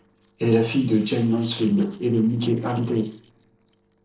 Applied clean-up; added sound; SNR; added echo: neural separator model SepFormer DNS4.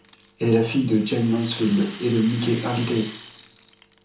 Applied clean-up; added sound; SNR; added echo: none; Rattle; 18 dB; reverberation time 0.6 s.